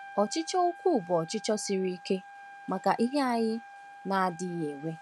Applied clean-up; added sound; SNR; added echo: none; Trumpet; 18 dB; none.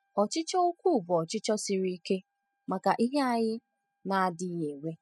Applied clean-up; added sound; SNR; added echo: classical method spectral subtraction.